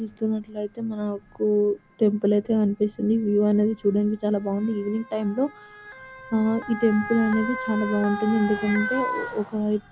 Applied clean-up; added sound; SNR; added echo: none; Motor vehicle (road) / Siren; 12 dB; none.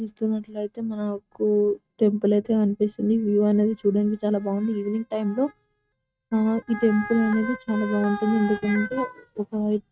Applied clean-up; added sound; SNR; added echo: neural mask model RNNoise.